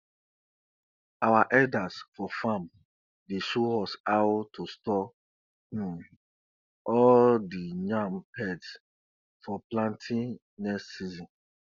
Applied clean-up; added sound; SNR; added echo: none; none; none; none.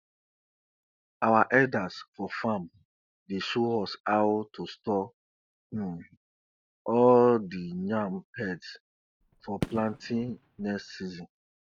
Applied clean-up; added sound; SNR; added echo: neural mask model RNNoise.